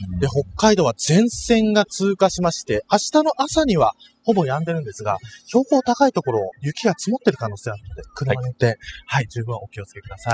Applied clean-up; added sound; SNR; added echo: classical method spectral subtraction.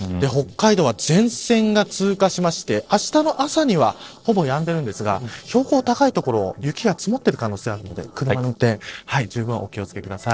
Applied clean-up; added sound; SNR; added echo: neural separator model SepFormer DNS4.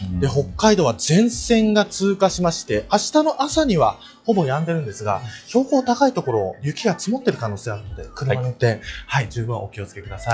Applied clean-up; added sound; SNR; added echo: classical method log-MMSE.